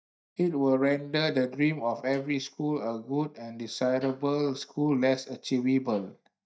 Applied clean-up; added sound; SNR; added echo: neural mask model DeepFilterNet 3.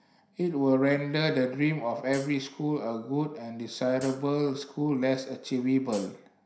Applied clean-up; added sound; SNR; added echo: none; Hi-hat; 20 dB; reverberation time 0.5 s.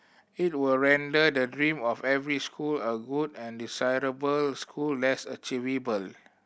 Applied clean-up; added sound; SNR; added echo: none; none; none; none.